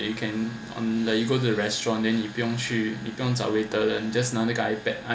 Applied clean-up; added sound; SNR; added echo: none; none; none; none.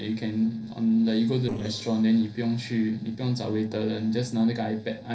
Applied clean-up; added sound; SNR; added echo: neural separator model SepFormer DNS4.